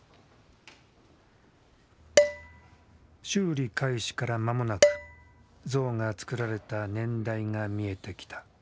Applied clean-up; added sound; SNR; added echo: none; Dishes, pots, and pans; -2 dB; none.